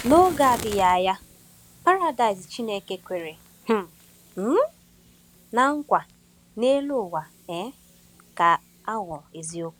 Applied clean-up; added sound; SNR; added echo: none; Fire; 18 dB; none.